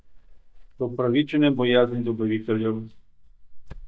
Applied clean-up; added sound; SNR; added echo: neural mask model DeepFilterNet 3.